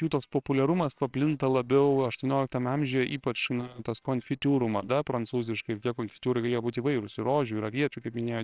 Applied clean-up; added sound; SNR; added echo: neural separator model SepFormer WHAMR!.